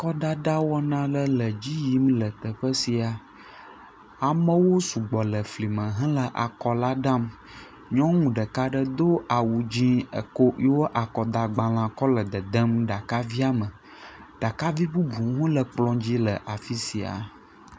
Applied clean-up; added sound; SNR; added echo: none; none; none; none.